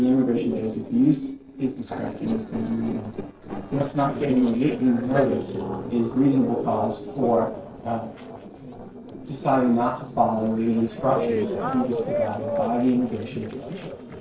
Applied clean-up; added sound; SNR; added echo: neural separator model SepFormer DNS4.